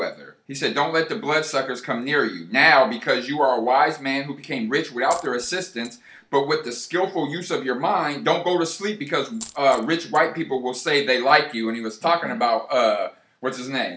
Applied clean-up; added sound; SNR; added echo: none; Coin (dropping); 20 dB; none.